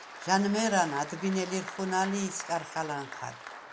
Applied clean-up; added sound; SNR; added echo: none; Applause; 13 dB; none.